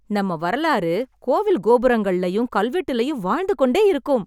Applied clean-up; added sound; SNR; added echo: none; none; none; none.